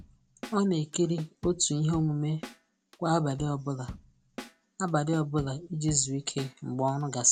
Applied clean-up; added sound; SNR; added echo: none; Drum / Drum kit; 17 dB; none.